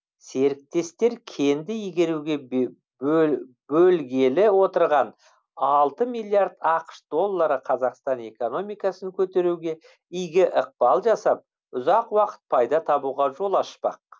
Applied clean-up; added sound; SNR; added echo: none; none; none; none.